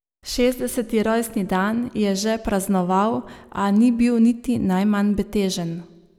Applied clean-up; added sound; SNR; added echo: none; none; none; none.